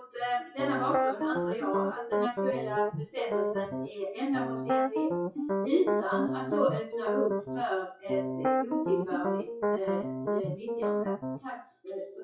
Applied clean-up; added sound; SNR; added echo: classical method WPE with log-MMSE.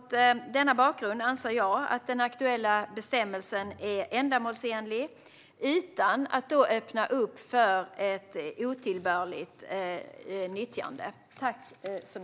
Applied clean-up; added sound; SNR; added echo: none; none; none; none.